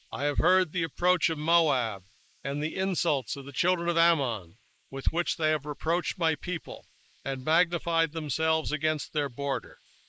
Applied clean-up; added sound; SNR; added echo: neural mask model Resemble Enhance denoiser.